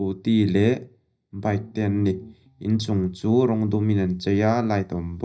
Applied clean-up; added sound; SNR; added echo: neural mask model DeepFilterNet 3.